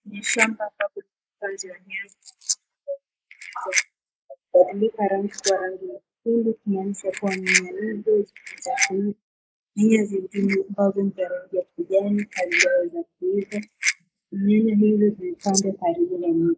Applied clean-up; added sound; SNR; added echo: neural mask model Resemble Enhance denoiser.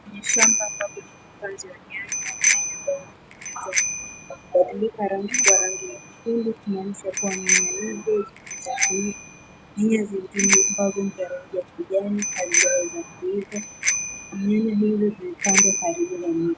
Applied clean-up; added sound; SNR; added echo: none; Bicycle bell; -1 dB; none.